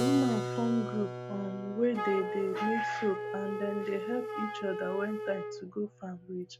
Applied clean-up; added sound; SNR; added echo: none; Wind instrument, woodwind instrument + Keyboard (musical); 3 dB; none.